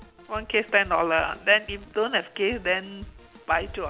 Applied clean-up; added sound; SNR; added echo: none; Drum kit; 18 dB; none.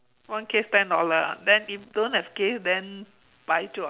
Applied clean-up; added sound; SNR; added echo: none; none; none; none.